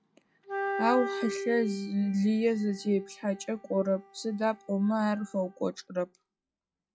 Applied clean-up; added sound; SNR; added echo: classical method log-MMSE.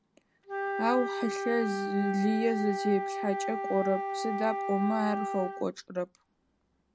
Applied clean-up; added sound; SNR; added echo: none; Wind instrument, woodwind instrument; 3 dB; none.